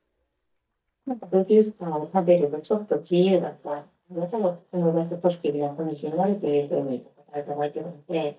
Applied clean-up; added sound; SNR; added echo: neural mask model DeepFilterNet 3.